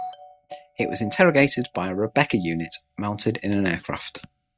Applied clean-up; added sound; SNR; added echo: neural mask model RNNoise.